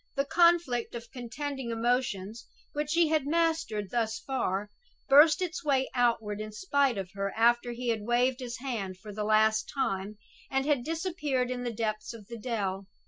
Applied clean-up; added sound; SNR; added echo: none; none; none; none.